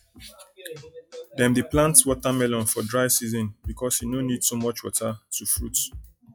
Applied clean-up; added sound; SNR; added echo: classical method log-MMSE.